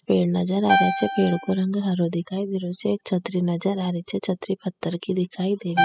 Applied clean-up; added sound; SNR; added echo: classical method spectral subtraction.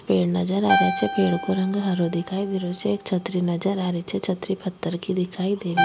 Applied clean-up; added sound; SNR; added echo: none; Keyboard (musical); 6 dB; none.